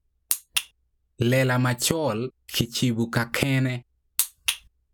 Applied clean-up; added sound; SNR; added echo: none; none; none; none.